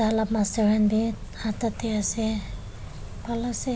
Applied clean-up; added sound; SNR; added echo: none; none; none; none.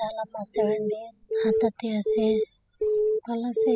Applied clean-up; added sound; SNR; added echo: classical method spectral subtraction.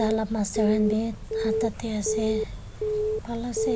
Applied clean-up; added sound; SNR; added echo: none; Alarm / Keyboard (musical); 1 dB; none.